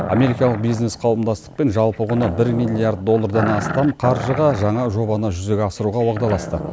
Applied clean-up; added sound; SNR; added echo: none; Growling; 10 dB; none.